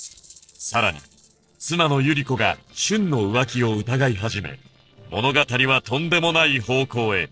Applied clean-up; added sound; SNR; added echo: neural separator model SepFormer DNS4.